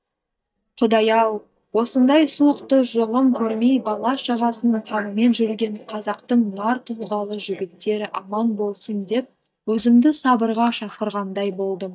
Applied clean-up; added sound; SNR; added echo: neural mask model DeepFilterNet 3.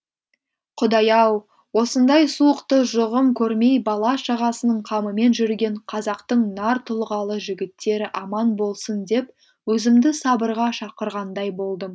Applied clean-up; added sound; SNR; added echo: none; none; none; none.